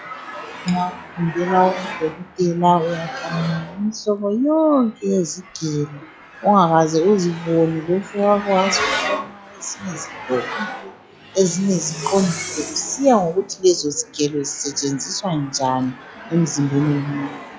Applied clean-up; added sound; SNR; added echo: classical method log-MMSE.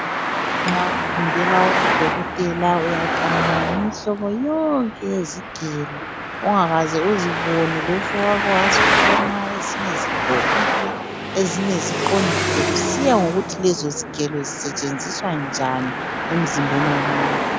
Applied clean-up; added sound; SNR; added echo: none; Traffic noise, roadway noise; -1 dB; none.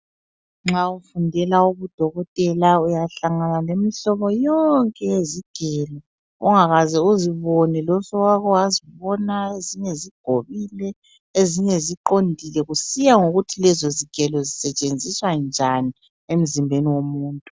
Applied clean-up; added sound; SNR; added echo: none; none; none; none.